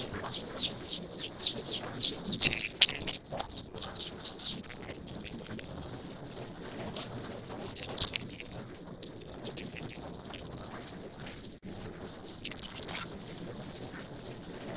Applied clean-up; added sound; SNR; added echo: neural separator model SepFormer DNS4.